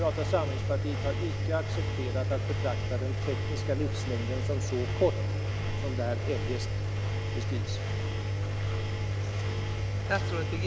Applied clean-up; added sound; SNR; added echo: none; Engine; -5 dB; none.